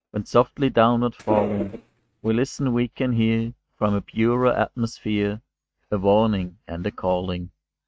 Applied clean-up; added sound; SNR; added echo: neural mask model RNNoise.